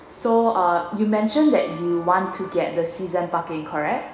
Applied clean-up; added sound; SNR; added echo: none; Wind instrument, woodwind instrument; 19 dB; reverberation time 1.0 s.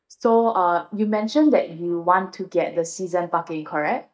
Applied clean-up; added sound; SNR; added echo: neural mask model DeepFilterNet 3.